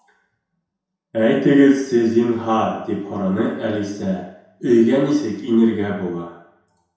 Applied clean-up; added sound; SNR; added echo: none; none; none; reverberation time 0.7 s.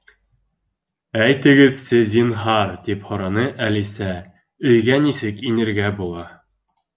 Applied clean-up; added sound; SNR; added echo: none; none; none; none.